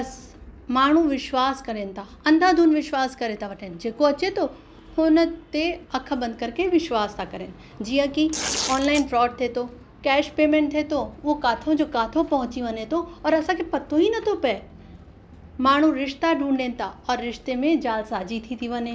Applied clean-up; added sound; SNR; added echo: none; Tearing; 5 dB; none.